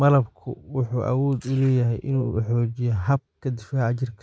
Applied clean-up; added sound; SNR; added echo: neural mask model RNNoise.